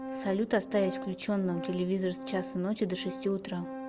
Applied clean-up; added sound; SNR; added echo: none; Organ; 10 dB; none.